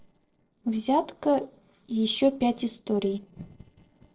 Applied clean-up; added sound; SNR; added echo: neural separator model SepFormer DNS4.